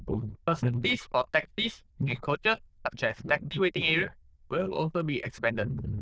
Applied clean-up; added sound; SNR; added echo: neural diffusion model UNIVERSE++.